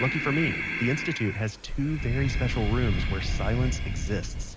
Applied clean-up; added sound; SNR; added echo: none; Breathing; 0 dB; none.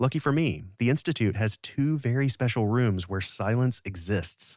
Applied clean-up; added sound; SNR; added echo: none; none; none; none.